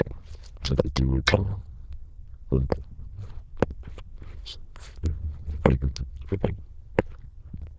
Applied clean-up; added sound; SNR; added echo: neural diffusion model UNIVERSE++.